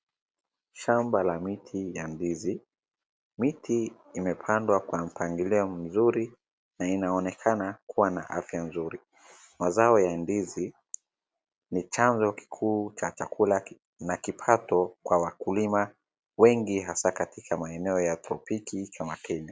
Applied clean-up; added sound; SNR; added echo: none; none; none; none.